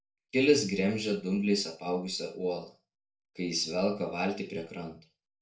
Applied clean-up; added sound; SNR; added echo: none; none; none; reverberation time 0.3 s.